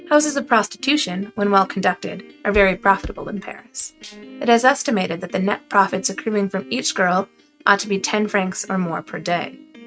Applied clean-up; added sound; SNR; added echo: neural mask model RNNoise.